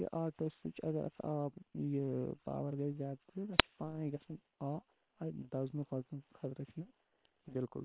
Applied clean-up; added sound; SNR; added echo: neural separator model SepFormer WHAM!.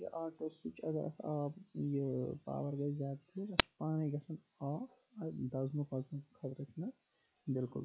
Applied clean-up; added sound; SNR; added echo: classical method log-MMSE.